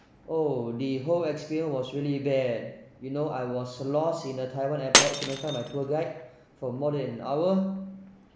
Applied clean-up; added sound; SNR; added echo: none; Shatter; 4 dB; none.